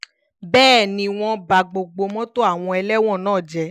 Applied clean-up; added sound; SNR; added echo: none; none; none; none.